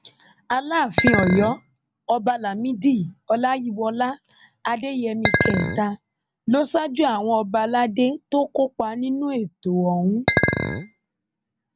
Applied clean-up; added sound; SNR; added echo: none; Chink, clink; 0 dB; none.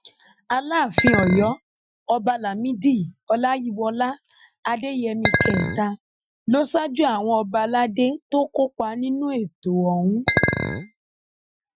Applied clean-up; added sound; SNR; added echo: classical method Wiener filter.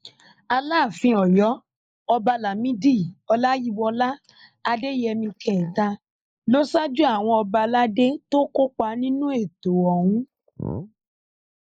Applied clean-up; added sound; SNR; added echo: neural mask model Resemble Enhance denoiser.